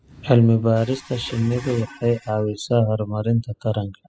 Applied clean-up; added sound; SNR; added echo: classical method spectral subtraction.